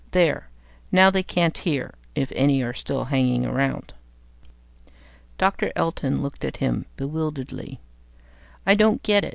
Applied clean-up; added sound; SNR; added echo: none; none; none; none.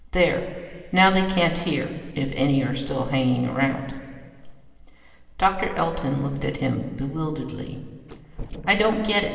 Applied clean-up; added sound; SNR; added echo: neural separator model SepFormer DNS4.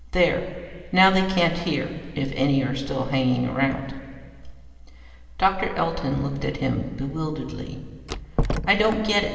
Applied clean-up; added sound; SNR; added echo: none; Door; 3 dB; reverberation time 2.4 s.